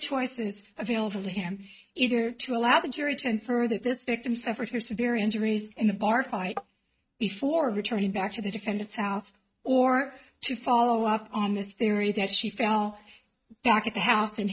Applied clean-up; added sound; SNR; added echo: neural mask model RNNoise.